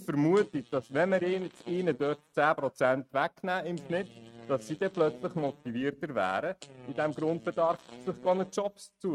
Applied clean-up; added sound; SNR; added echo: neural mask model RNNoise.